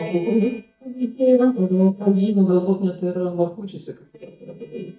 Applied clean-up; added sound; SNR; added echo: neural mask model DeepFilterNet 3.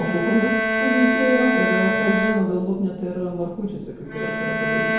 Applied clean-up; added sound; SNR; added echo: none; Bowed string instrument; 1 dB; reverberation time 0.9 s.